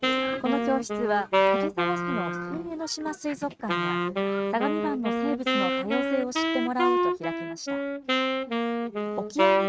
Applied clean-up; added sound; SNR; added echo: neural mask model RNNoise.